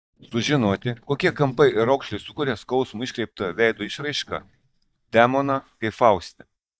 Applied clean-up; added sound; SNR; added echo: neural mask model DeepFilterNet 3.